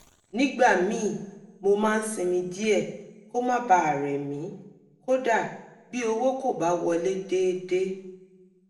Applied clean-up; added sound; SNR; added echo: none; none; none; reverberation time 0.7 s.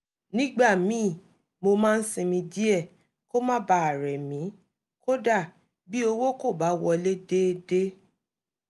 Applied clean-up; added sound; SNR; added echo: none; none; none; none.